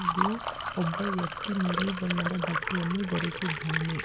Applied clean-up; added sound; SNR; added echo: none; Liquid; 1 dB; none.